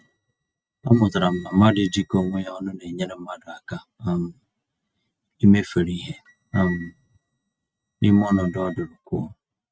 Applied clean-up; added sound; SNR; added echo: neural mask model RNNoise.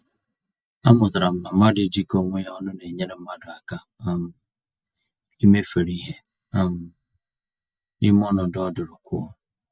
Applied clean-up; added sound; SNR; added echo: neural mask model DeepFilterNet 3.